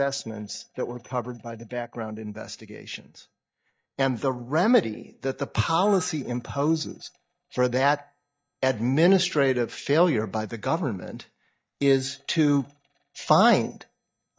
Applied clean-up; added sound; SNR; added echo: neural mask model DeepFilterNet 3.